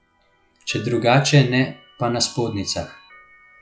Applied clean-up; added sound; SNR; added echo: classical method log-MMSE.